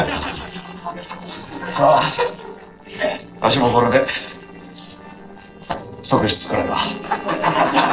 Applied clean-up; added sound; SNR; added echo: neural separator model SepFormer DNS4.